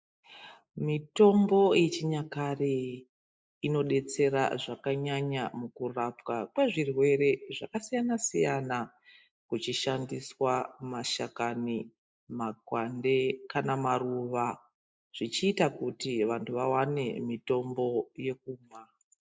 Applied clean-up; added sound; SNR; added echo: neural mask model Resemble Enhance denoiser.